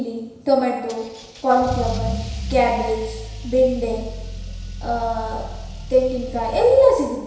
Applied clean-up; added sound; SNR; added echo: none; Engine starting / Accelerating, revving, vroom / Car; 10 dB; reverberation time 1.0 s.